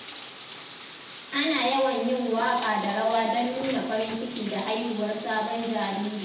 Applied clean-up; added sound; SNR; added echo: none; Bathtub (filling or washing); 13 dB; reverberation time 0.8 s.